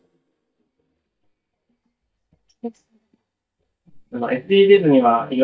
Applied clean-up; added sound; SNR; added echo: neural mask model DeepFilterNet 3.